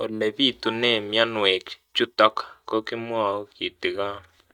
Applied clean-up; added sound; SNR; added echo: neural mask model DeepFilterNet 3.